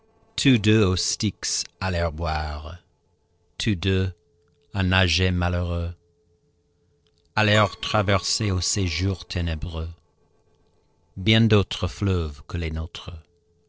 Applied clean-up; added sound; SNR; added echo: neural separator model SepFormer DNS4.